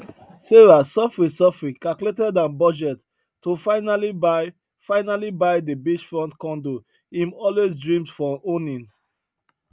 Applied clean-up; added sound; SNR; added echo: none; none; none; none.